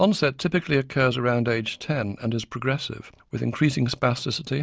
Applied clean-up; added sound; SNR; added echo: none; none; none; none.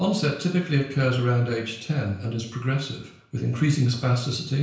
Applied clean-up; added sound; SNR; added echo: none; none; none; reverberation time 0.5 s.